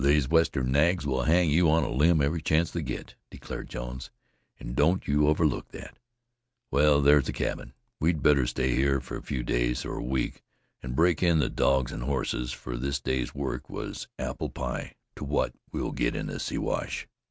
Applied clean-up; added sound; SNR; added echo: none; none; none; none.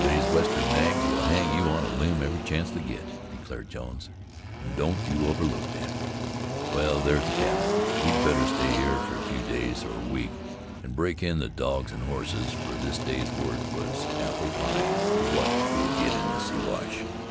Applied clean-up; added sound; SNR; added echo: none; Engine; -1 dB; none.